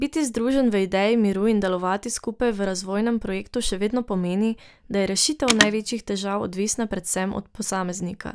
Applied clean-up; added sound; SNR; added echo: none; Telephone; 6 dB; none.